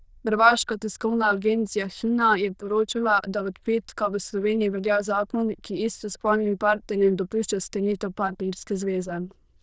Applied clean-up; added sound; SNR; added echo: neural diffusion model UNIVERSE++.